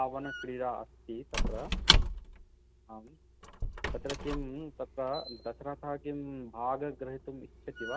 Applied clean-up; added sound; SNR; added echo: none; Squeak / Wood; -4 dB; none.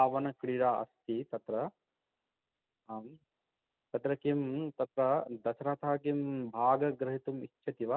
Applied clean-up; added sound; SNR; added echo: none; none; none; none.